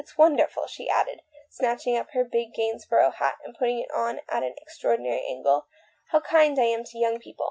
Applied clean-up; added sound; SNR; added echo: none; none; none; none.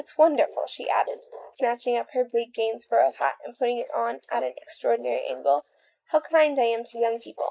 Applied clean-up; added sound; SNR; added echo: neural mask model Resemble Enhance denoiser.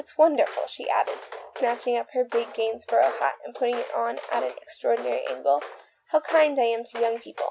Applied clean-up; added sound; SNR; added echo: none; Walk, footsteps; 15 dB; none.